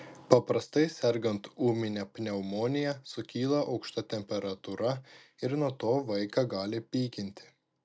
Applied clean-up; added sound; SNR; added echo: none; none; none; none.